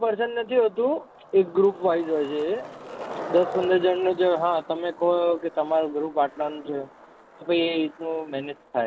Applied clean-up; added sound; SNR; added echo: none; Skateboard; 16 dB; none.